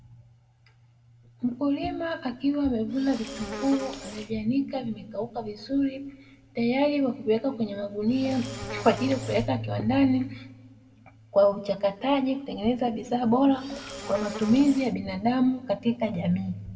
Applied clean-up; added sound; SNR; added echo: none; Insect; 12 dB; reverberation time 1.0 s.